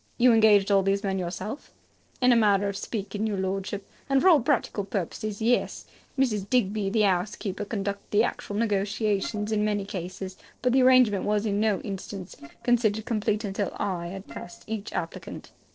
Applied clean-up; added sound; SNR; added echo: neural separator model SepFormer DNS4.